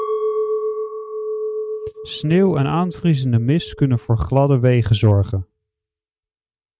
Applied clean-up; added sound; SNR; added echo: neural mask model RNNoise.